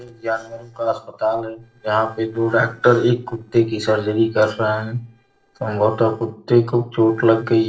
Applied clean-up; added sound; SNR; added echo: neural separator model SepFormer DNS4.